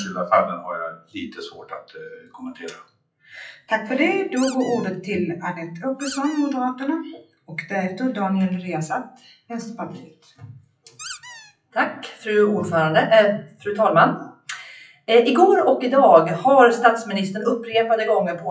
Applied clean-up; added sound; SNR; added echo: classical method WPE with log-MMSE.